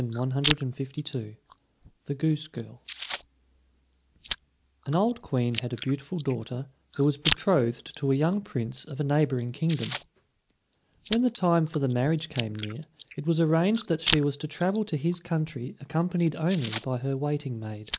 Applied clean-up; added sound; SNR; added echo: none; Chewing, mastication; 8 dB; none.